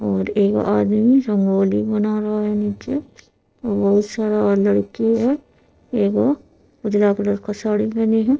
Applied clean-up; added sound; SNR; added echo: neural separator model SepFormer DNS4.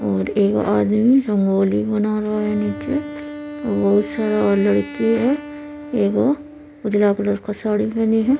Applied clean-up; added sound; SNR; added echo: none; Wind instrument, woodwind instrument; 15 dB; none.